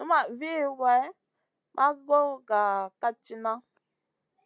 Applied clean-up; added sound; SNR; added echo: none; none; none; none.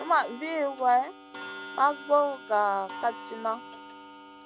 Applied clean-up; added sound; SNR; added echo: none; Clock; 15 dB; none.